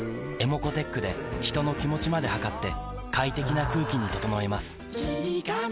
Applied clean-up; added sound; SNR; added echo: none; none; none; none.